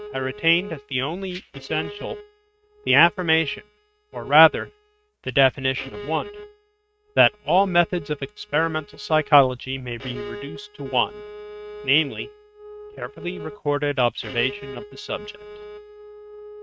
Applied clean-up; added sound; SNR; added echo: neural mask model RNNoise.